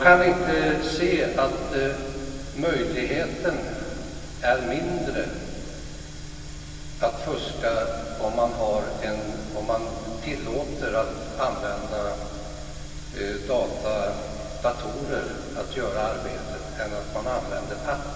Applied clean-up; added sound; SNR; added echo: none; none; none; reverberation time 2.6 s.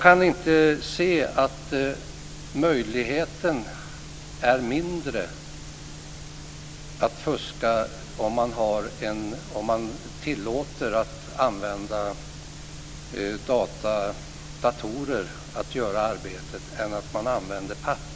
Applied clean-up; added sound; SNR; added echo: none; none; none; none.